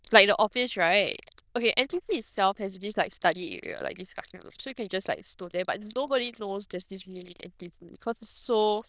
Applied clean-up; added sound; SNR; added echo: neural diffusion model UNIVERSE++.